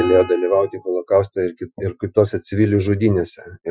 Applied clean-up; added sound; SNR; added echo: classical method Wiener filter.